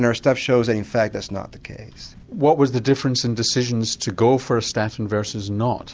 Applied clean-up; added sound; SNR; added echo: none; none; none; none.